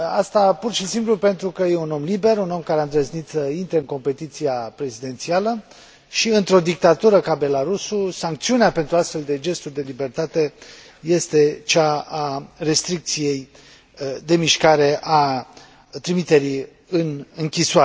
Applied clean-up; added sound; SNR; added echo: none; none; none; none.